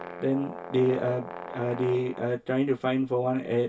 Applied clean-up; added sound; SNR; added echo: none; Brass instrument; 14 dB; reverberation time 0.1 s.